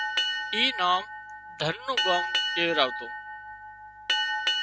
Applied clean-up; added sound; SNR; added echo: none; Boat, Water vehicle; 0 dB; none.